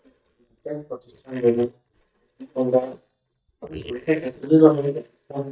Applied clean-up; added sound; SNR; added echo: neural mask model DeepFilterNet 3.